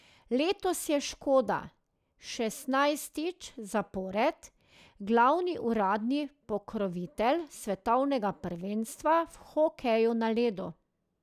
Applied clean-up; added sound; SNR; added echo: none; none; none; none.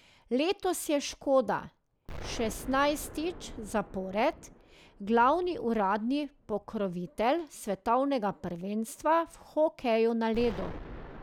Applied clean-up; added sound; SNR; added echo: none; Explosion; 17 dB; none.